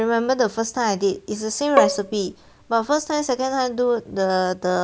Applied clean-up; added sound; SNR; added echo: none; Bowed string instrument; 3 dB; none.